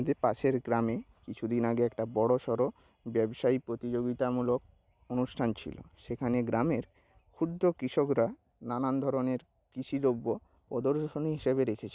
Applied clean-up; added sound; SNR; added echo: none; none; none; none.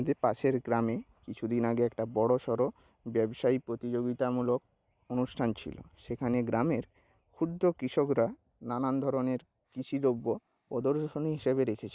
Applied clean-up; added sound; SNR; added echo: neural mask model Resemble Enhance denoiser.